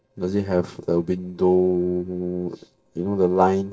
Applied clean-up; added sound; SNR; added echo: neural separator model SepFormer DNS4.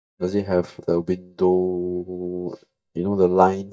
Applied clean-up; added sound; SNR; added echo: neural mask model DeepFilterNet 3.